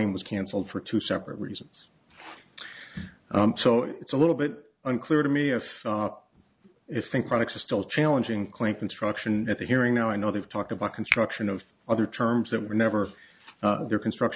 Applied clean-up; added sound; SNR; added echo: none; Finger snapping; 8 dB; none.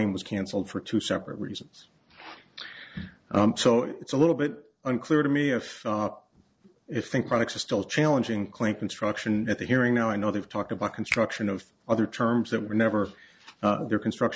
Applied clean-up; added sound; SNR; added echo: neural separator model SepFormer DNS4.